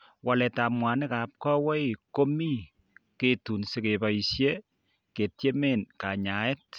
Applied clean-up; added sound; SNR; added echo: none; none; none; none.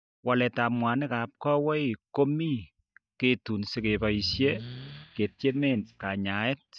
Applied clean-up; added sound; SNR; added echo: neural mask model DeepFilterNet 3.